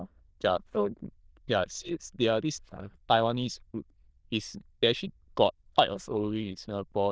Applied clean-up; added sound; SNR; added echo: neural diffusion model UNIVERSE++.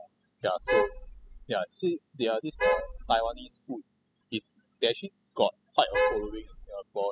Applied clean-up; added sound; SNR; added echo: classical method spectral subtraction.